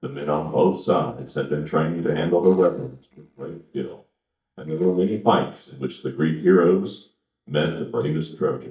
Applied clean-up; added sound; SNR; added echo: neural mask model DeepFilterNet 3.